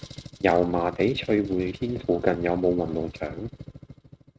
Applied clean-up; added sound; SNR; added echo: neural mask model RNNoise.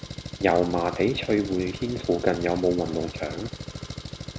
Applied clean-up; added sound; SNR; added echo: none; Engine; 10 dB; none.